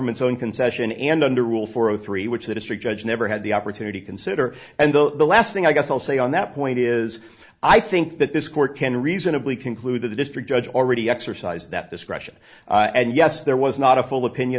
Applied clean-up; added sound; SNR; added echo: none; none; none; none.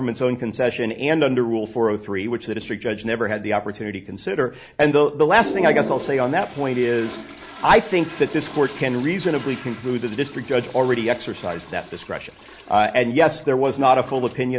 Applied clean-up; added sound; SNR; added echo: none; Toilet flush; 16 dB; none.